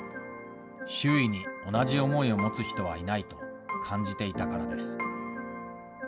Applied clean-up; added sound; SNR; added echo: none; none; none; none.